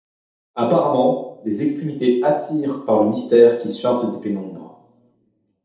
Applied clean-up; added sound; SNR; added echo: none; none; none; reverberation time 0.8 s.